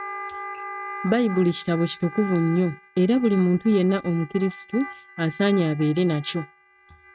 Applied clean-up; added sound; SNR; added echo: neural mask model RNNoise.